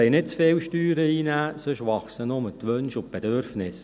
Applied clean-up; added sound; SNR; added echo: none; none; none; none.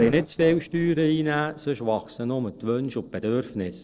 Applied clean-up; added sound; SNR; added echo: neural separator model SepFormer DNS4.